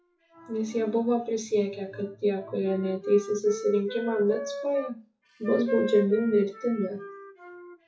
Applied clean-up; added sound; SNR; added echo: classical method WPE with log-MMSE.